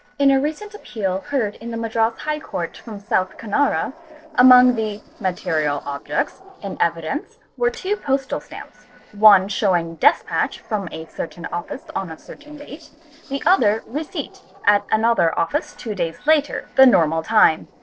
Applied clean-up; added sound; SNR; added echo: neural separator model SepFormer DNS4.